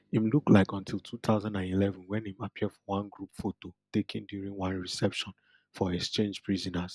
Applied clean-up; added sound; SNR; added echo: none; none; none; none.